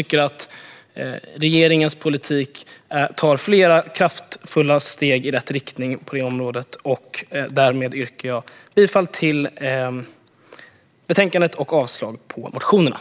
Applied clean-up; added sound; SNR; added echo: none; none; none; none.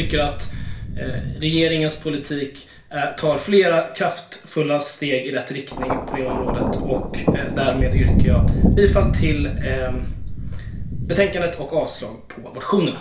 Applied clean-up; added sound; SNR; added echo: none; Thunder; 0 dB; reverberation time 0.4 s.